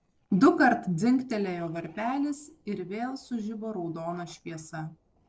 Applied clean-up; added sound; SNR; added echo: neural separator model SepFormer DNS4.